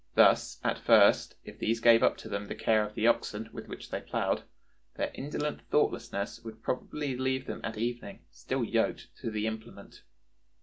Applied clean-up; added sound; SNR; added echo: none; none; none; none.